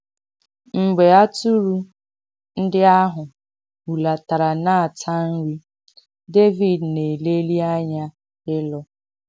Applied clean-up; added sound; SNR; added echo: none; none; none; none.